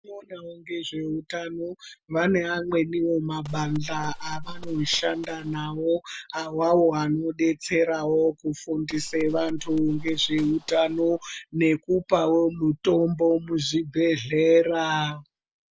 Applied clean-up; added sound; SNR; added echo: none; Gunshot, gunfire; 11 dB; none.